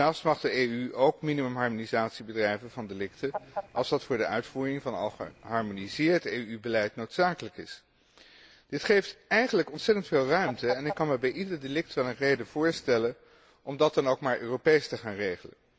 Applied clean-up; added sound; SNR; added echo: none; Fowl; 15 dB; none.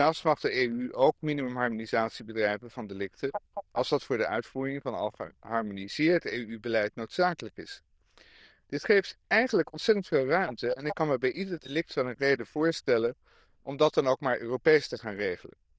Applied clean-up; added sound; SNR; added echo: neural diffusion model UNIVERSE++.